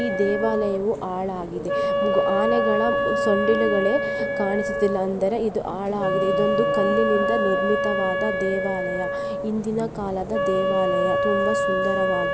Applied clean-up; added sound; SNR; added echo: none; Wind instrument, woodwind instrument; -1 dB; none.